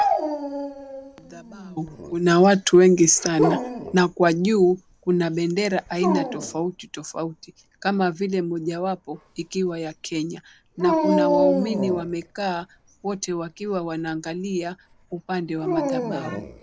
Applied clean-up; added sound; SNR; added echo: none; Dog; 5 dB; none.